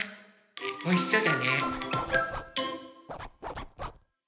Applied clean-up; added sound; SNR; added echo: none; Zipper (clothing); 10 dB; reverberation time 0.8 s.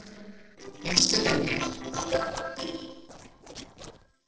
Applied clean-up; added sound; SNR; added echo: neural separator model SepFormer DNS4.